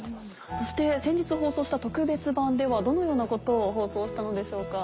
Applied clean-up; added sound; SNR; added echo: none; none; none; none.